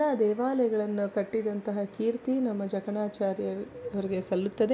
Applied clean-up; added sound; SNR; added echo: none; none; none; reverberation time 0.3 s.